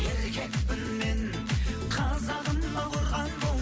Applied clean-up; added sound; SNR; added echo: none; none; none; none.